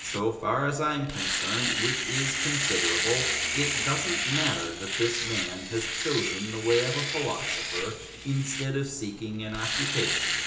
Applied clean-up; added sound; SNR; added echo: none; Domestic sounds, home sounds; 0 dB; reverberation time 0.8 s.